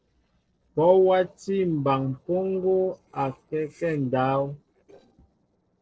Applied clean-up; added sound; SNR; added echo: neural separator model SepFormer DNS4.